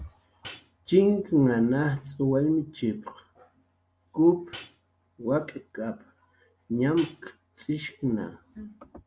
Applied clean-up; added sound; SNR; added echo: none; Hi-hat; 10 dB; none.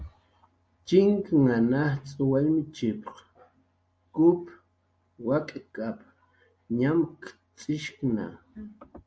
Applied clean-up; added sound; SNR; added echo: none; none; none; none.